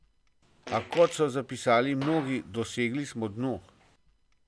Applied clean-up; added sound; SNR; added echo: none; Fart; 16 dB; none.